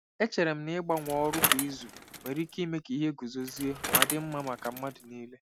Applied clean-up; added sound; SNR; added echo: none; Bicycle; 1 dB; none.